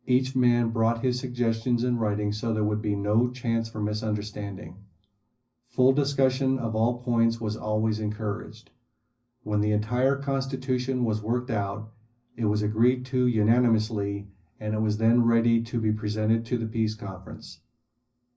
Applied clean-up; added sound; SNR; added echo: none; none; none; reverberation time 0.4 s.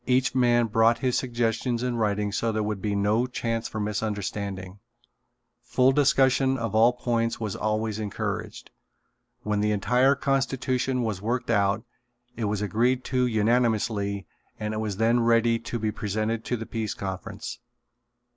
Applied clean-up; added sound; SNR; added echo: none; none; none; none.